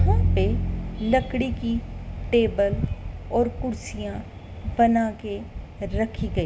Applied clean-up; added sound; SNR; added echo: none; Bowed string instrument; 3 dB; none.